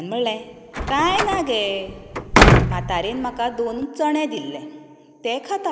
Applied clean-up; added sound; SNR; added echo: none; Slam; -4 dB; none.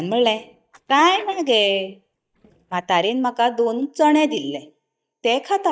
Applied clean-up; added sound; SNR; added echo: neural mask model DeepFilterNet 3.